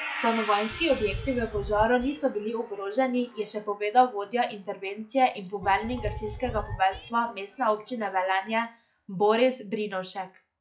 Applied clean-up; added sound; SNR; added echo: classical method log-MMSE.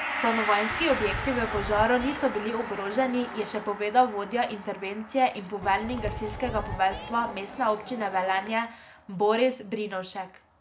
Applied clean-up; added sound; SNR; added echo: none; Gong + Crowd; 8 dB; none.